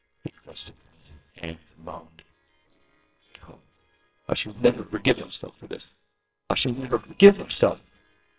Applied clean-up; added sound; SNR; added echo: neural separator model SepFormer WHAMR!.